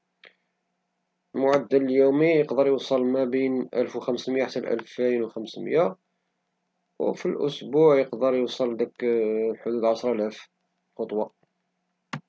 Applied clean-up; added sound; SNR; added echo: none; none; none; none.